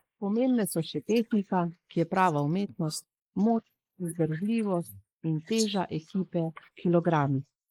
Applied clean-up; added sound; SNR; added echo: neural mask model Resemble Enhance denoiser.